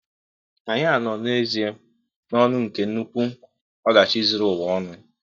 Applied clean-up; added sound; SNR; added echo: neural mask model DeepFilterNet 3.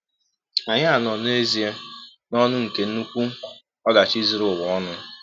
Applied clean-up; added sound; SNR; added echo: none; none; none; none.